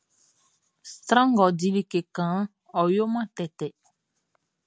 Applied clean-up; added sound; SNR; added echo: none; none; none; none.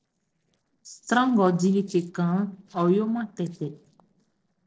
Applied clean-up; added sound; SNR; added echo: neural separator model SepFormer DNS4.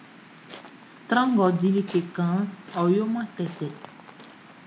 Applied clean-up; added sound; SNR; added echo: none; Waves, surf; 18 dB; reverberation time 0.4 s.